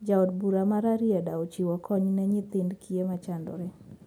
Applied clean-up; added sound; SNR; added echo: none; none; none; none.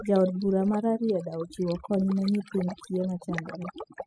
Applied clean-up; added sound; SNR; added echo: classical method spectral subtraction.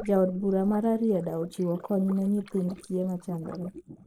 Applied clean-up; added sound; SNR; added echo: neural mask model Resemble Enhance denoiser.